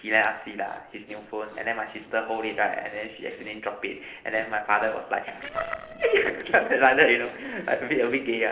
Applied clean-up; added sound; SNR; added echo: neural separator model SepFormer DNS4.